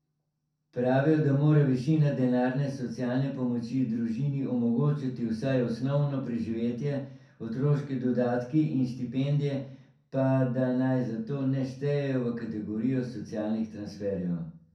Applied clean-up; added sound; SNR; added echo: none; none; none; reverberation time 0.6 s.